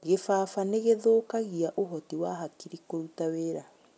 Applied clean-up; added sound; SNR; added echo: none; none; none; none.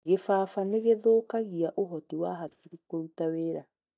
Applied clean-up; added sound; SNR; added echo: neural mask model DeepFilterNet 3.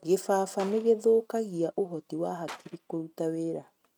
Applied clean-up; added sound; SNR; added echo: neural mask model RNNoise.